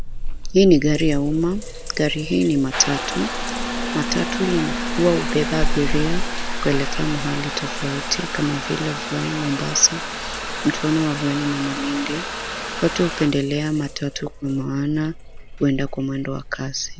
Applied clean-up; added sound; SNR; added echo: none; Trickle, dribble / Bathtub (filling or washing) / Water tap, faucet; 3 dB; none.